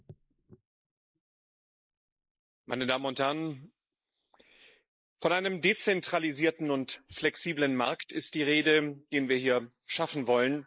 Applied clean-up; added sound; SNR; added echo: neural mask model Resemble Enhance denoiser.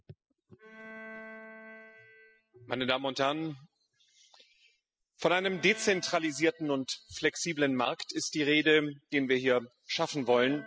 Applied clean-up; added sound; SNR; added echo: classical method spectral subtraction.